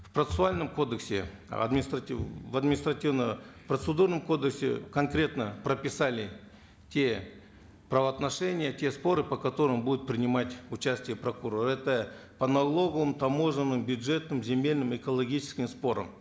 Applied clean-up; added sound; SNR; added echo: none; none; none; none.